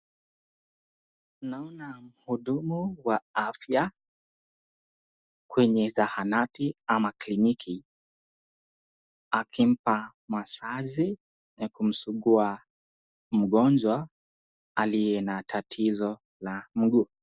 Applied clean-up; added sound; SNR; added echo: none; none; none; none.